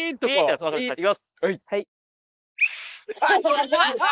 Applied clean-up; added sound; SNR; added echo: neural mask model Resemble Enhance denoiser.